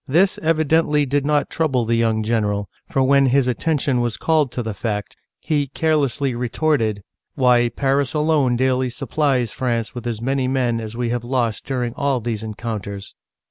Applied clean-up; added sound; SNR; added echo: none; none; none; none.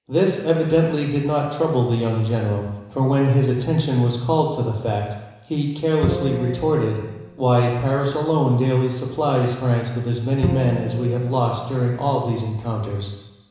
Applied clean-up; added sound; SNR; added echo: none; Bowed string instrument; 10 dB; reverberation time 1.0 s.